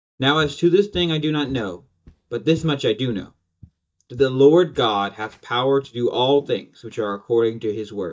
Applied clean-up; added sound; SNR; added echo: neural mask model DeepFilterNet 3.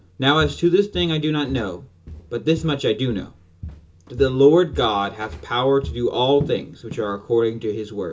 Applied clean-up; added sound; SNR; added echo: none; Walk, footsteps; 15 dB; reverberation time 0.2 s.